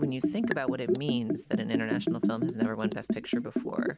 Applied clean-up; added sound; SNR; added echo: none; Liquid; -3 dB; none.